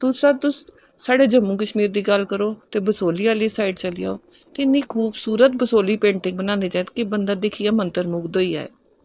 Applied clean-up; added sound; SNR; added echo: neural separator model SepFormer DNS4.